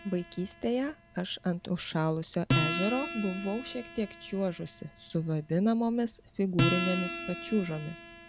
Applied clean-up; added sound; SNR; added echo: none; Acoustic guitar; 3 dB; none.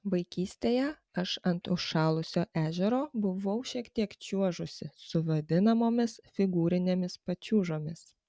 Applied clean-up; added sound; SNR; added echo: none; none; none; none.